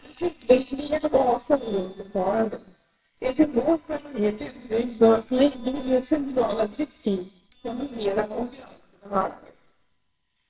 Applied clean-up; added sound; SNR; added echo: neural separator model SepFormer WHAMR!.